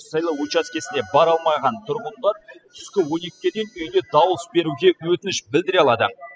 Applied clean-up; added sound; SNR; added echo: classical method spectral subtraction.